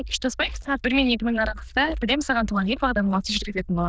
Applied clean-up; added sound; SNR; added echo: neural diffusion model UNIVERSE++.